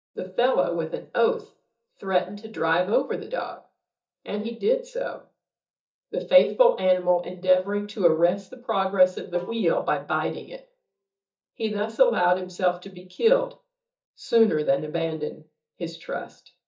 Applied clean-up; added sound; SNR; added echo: neural mask model DeepFilterNet 3.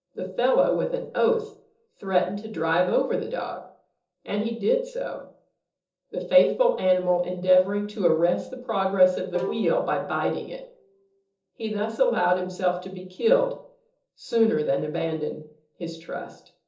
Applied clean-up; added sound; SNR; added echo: neural separator model SepFormer DNS4.